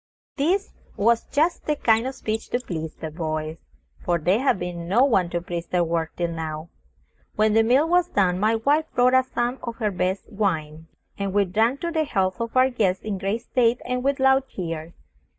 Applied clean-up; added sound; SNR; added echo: neural mask model DeepFilterNet 3.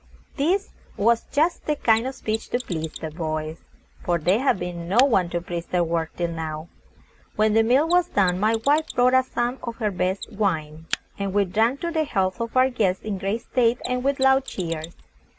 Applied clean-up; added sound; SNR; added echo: none; Mechanisms; 18 dB; none.